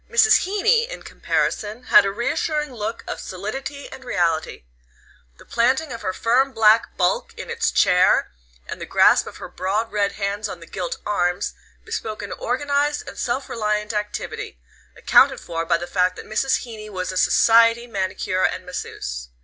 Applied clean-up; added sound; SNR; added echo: none; none; none; none.